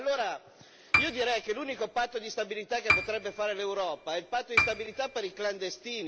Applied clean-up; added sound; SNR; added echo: none; Piano; 1 dB; none.